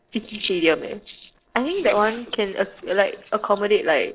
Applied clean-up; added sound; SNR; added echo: neural separator model SepFormer DNS4.